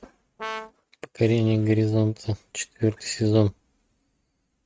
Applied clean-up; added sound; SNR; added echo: neural mask model RNNoise.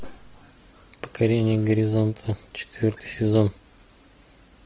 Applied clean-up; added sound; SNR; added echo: none; none; none; none.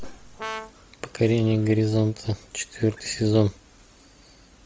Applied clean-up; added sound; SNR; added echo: none; Brass instrument; 13 dB; none.